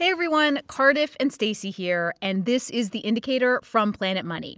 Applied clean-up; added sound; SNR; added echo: none; none; none; none.